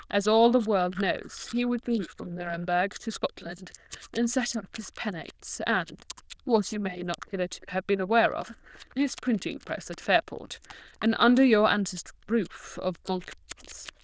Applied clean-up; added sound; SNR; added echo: neural diffusion model UNIVERSE++.